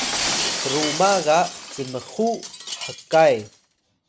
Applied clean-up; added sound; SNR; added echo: none; Shatter; 6 dB; none.